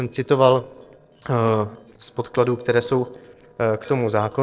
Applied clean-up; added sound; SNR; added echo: neural separator model SepFormer DNS4.